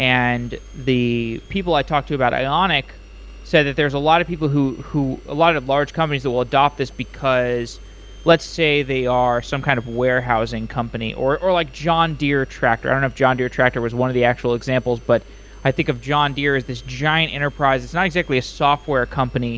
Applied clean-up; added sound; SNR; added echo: none; Engine; 19 dB; none.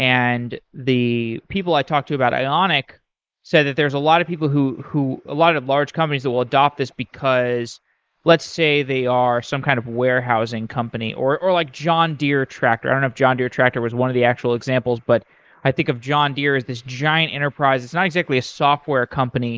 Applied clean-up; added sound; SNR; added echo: neural mask model Resemble Enhance denoiser.